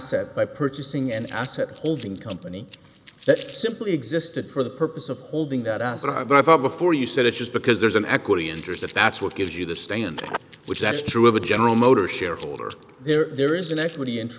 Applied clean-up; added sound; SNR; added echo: none; Telephone + Crumpling, crinkling; 14 dB; none.